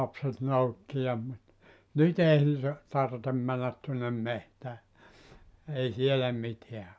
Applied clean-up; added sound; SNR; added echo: none; none; none; none.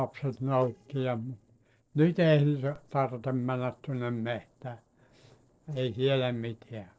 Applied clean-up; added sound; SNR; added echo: neural separator model SepFormer DNS4.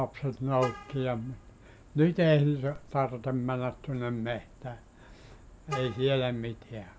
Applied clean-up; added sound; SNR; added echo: none; Vehicle horn, car horn, honking; 16 dB; none.